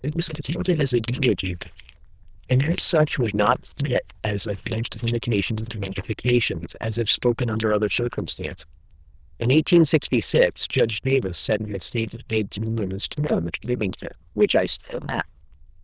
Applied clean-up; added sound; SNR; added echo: neural diffusion model UNIVERSE++.